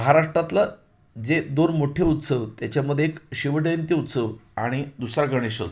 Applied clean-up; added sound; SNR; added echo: none; none; none; none.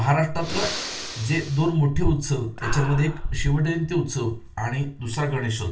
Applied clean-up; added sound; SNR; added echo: none; Breathing; 7 dB; reverberation time 0.2 s.